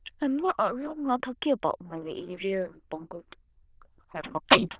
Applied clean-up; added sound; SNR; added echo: neural diffusion model UNIVERSE++.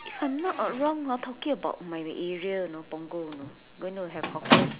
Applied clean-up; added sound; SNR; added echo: none; Squeak; 0 dB; none.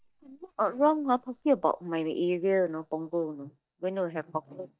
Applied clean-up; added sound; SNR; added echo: neural mask model DeepFilterNet 3.